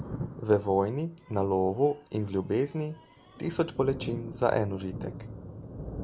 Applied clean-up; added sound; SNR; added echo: none; Thunder; 12 dB; none.